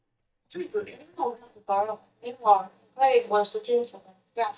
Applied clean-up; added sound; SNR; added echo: neural mask model DeepFilterNet 3.